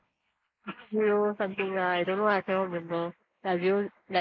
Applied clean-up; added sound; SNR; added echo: neural mask model Resemble Enhance denoiser.